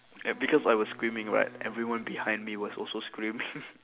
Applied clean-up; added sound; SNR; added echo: none; Wind instrument, woodwind instrument; 20 dB; none.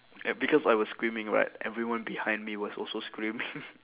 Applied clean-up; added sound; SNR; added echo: none; none; none; none.